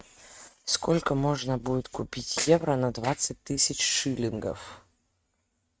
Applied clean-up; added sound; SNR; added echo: neural mask model RNNoise.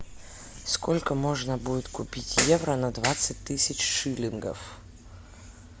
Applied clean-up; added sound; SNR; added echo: none; Engine starting / Motor vehicle (road); 16 dB; none.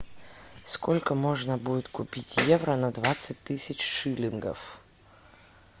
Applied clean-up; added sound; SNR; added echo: none; none; none; none.